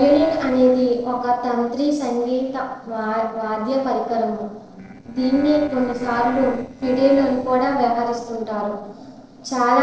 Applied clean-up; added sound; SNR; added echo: neural separator model SepFormer DNS4.